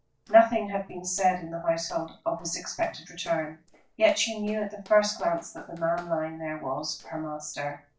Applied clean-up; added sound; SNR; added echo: neural separator model SepFormer DNS4.